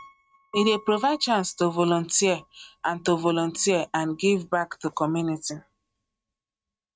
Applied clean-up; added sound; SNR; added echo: neural mask model RNNoise.